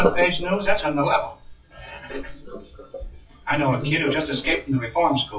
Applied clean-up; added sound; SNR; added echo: classical method WPE with log-MMSE.